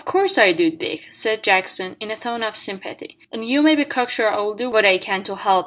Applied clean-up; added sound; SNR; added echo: none; none; none; none.